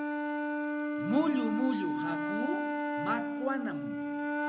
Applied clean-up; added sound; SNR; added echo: none; Wind instrument, woodwind instrument; -2 dB; none.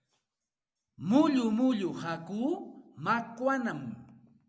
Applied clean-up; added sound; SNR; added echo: none; none; none; none.